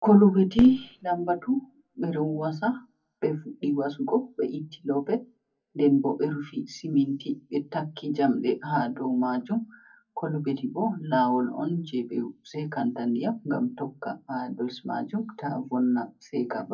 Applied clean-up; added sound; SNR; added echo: none; Fireworks; 15 dB; reverberation time 0.3 s.